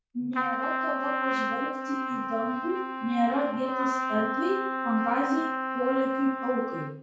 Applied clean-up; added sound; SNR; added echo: none; Trumpet; 1 dB; reverberation time 0.5 s.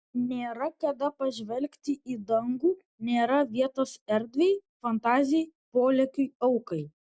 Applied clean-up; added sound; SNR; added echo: none; none; none; none.